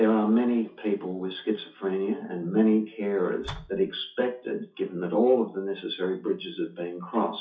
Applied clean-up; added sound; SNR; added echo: classical method WPE with log-MMSE.